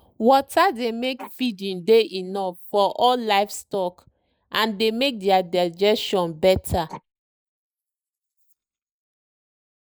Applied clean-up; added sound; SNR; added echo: neural mask model Resemble Enhance denoiser.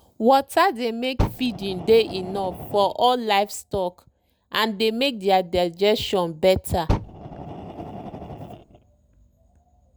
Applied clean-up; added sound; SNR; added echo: none; Fire; 9 dB; none.